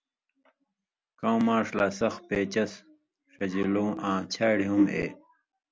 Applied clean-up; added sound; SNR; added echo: none; none; none; none.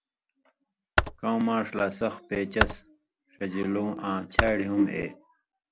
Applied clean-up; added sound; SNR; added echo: none; Computer keyboard; 1 dB; none.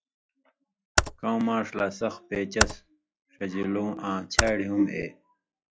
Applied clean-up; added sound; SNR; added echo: classical method log-MMSE.